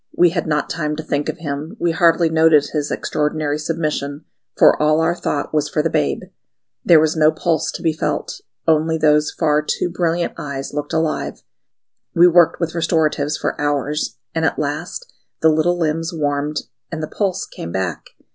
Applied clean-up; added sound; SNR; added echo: none; none; none; none.